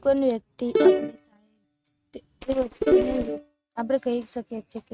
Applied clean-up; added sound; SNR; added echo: neural mask model RNNoise.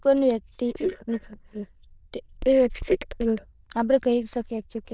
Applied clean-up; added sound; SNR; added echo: neural diffusion model UNIVERSE++.